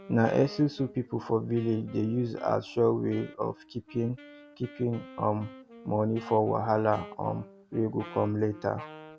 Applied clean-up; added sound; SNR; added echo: none; Wind instrument, woodwind instrument; 19 dB; none.